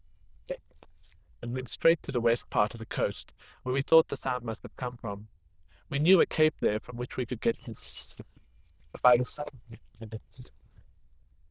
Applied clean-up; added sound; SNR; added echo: neural diffusion model UNIVERSE++.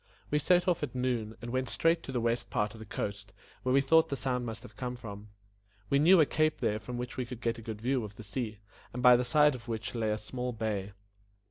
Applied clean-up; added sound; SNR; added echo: none; none; none; none.